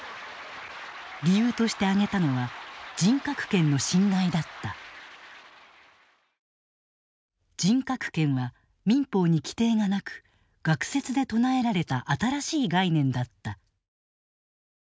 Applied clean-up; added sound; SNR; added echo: none; none; none; none.